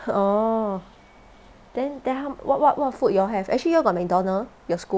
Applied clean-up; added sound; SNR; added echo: none; none; none; none.